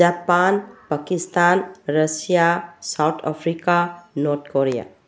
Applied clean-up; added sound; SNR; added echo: none; none; none; none.